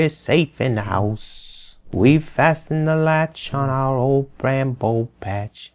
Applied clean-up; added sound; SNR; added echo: none; Buzz; 16 dB; none.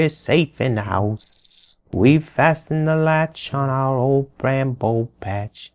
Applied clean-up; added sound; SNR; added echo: neural separator model SepFormer DNS4.